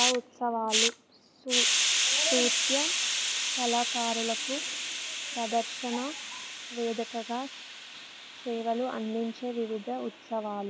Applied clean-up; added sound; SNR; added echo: none; Hiss; -2 dB; none.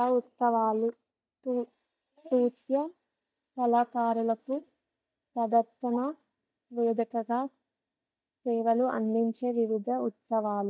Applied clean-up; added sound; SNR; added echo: neural mask model DeepFilterNet 3.